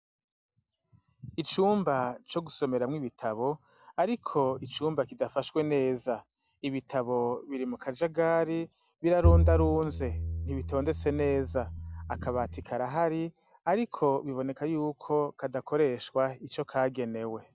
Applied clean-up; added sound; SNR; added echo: none; Bowed string instrument; -1 dB; none.